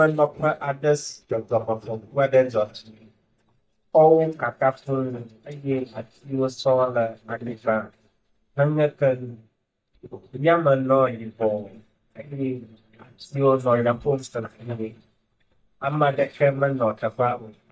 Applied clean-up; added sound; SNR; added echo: neural mask model DeepFilterNet 3.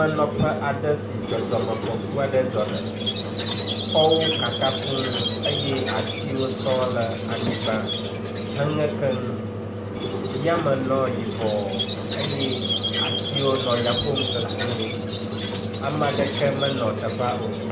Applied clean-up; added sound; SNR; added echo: none; Squeak; 0 dB; reverberation time 0.4 s.